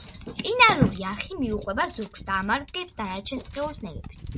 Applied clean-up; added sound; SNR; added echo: none; Cutlery, silverware; 15 dB; none.